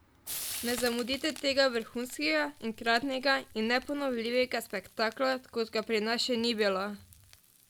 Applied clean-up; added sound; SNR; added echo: none; Frying (food); 16 dB; none.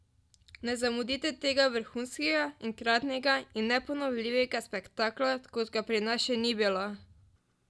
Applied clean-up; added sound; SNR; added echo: none; none; none; none.